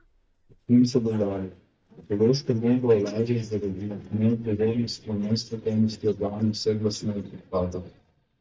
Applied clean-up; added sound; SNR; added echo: neural mask model DeepFilterNet 3.